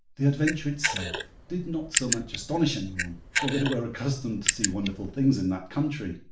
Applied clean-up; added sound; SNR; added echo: none; Camera; 3 dB; reverberation time 0.4 s.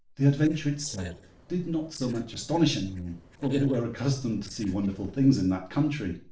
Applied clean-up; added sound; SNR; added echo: neural separator model SepFormer DNS4.